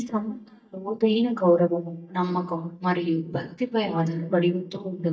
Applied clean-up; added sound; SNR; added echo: neural mask model DeepFilterNet 3.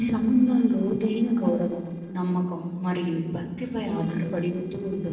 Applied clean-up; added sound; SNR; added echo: neural separator model SepFormer DNS4.